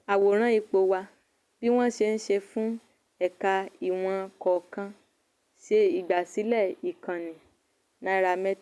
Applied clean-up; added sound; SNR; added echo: none; none; none; none.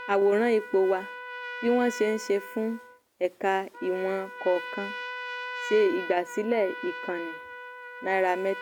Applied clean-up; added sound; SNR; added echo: none; Trumpet; 11 dB; none.